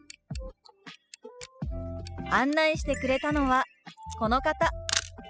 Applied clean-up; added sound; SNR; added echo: classical method spectral subtraction.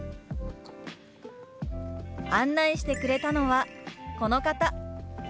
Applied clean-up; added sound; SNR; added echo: none; none; none; none.